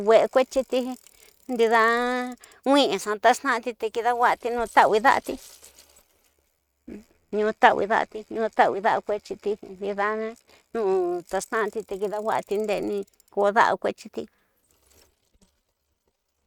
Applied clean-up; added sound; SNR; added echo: neural mask model RNNoise.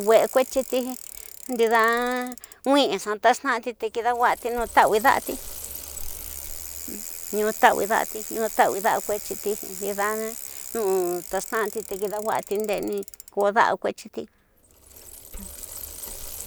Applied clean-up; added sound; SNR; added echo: none; Bicycle; 13 dB; none.